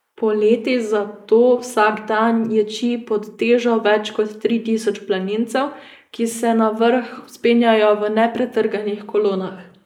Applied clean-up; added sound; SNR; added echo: neural mask model Resemble Enhance denoiser.